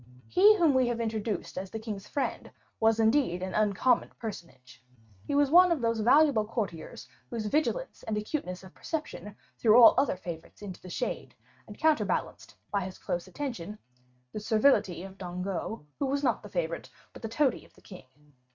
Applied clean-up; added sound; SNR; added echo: neural mask model RNNoise.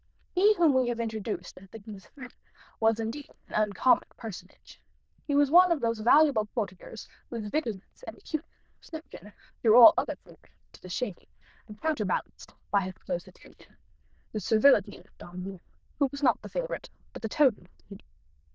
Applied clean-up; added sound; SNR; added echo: neural diffusion model UNIVERSE++.